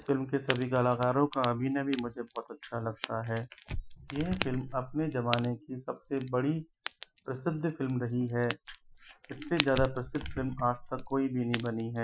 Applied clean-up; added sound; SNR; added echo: classical method Wiener filter.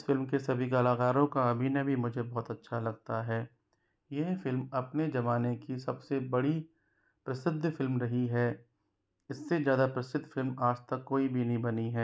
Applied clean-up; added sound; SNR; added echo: none; none; none; none.